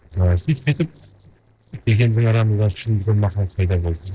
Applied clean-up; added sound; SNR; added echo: neural separator model SepFormer DNS4.